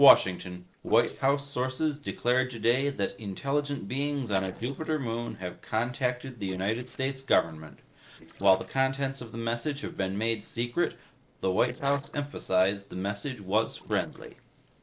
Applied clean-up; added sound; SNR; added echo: neural separator model SepFormer DNS4.